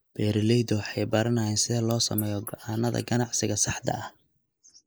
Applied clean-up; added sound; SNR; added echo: neural mask model Resemble Enhance denoiser.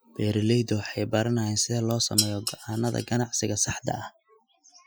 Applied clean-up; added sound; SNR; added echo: classical method Wiener filter.